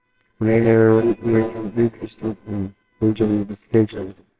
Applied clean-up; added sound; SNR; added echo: neural separator model SepFormer WHAMR!.